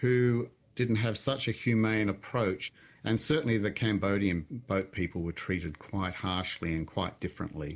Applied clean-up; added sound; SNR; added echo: none; none; none; none.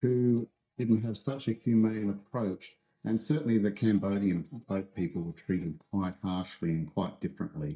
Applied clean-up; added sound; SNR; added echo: neural mask model DeepFilterNet 3.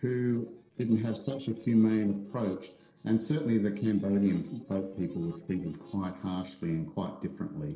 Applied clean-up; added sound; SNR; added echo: neural separator model SepFormer DNS4.